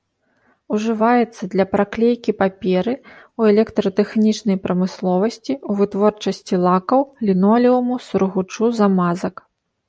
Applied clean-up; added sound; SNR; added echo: none; none; none; none.